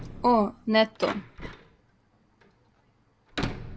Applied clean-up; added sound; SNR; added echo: none; Door; 10 dB; none.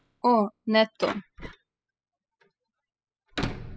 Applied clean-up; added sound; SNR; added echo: classical method spectral subtraction.